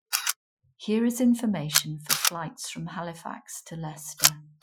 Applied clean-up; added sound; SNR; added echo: classical method Wiener filter.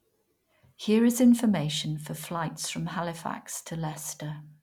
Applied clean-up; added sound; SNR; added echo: none; none; none; none.